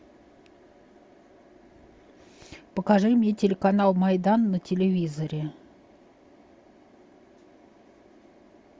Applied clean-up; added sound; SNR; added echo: none; none; none; none.